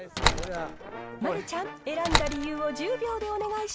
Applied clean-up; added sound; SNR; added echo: none; Slam; 0 dB; none.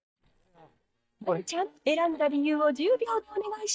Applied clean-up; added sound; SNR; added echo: neural mask model DeepFilterNet 3.